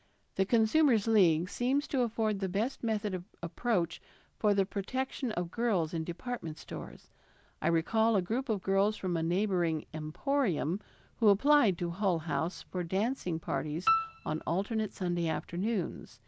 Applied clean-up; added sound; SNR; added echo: none; Piano; 4 dB; none.